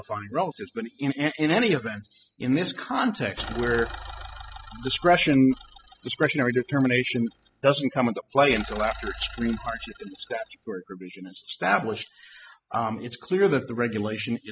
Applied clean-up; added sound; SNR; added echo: classical method spectral subtraction.